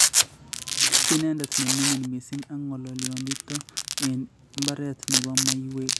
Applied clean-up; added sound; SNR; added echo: none; Domestic sounds, home sounds; -4 dB; none.